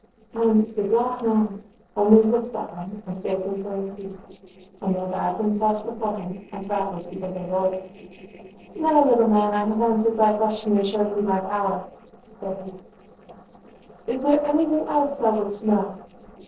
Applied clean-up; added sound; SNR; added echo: neural separator model SepFormer DNS4.